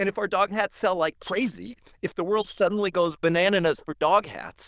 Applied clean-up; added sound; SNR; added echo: neural diffusion model UNIVERSE++.